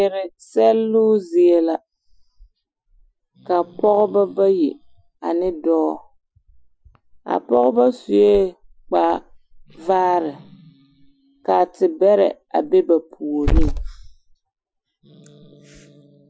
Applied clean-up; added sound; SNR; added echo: classical method Wiener filter.